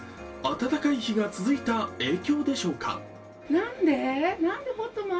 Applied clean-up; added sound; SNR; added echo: none; none; none; reverberation time 0.2 s.